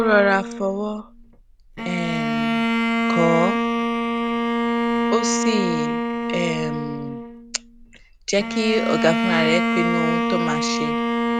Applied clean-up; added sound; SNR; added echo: none; Bowed string instrument; -2 dB; none.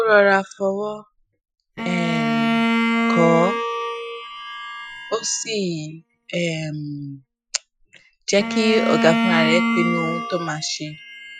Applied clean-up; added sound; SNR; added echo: classical method Wiener filter.